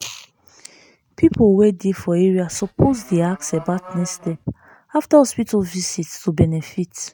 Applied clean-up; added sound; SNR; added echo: neural mask model RNNoise.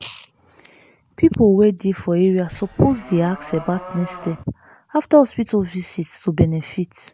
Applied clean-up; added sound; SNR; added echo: none; Livestock, farm animals, working animals; 17 dB; none.